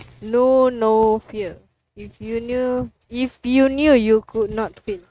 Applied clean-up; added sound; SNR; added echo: neural mask model RNNoise.